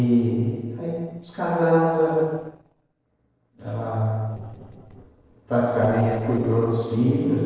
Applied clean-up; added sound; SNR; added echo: neural separator model SepFormer DNS4.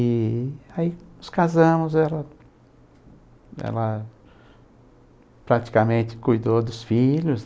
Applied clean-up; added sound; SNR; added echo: none; none; none; none.